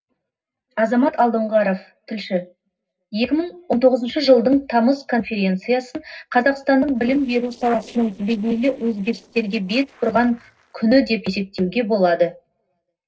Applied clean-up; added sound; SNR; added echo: neural separator model SepFormer DNS4.